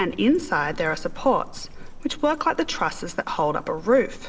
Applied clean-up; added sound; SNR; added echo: none; Livestock, farm animals, working animals; 13 dB; reverberation time 1.0 s.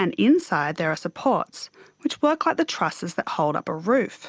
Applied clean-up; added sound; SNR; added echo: none; none; none; none.